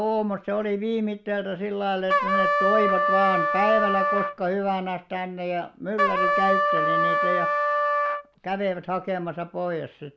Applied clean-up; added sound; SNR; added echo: none; Trumpet; -3 dB; none.